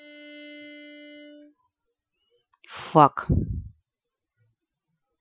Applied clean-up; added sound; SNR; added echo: classical method Wiener filter.